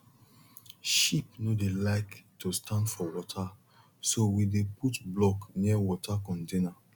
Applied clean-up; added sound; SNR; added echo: none; none; none; none.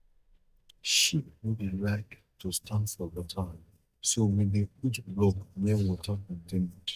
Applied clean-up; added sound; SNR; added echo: neural mask model DeepFilterNet 3.